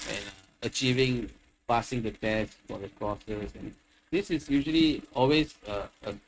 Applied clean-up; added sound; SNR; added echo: neural mask model RNNoise.